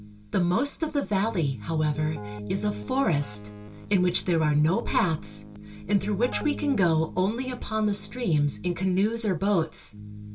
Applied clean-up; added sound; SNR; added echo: none; Keyboard (musical); 14 dB; reverberation time 0.2 s.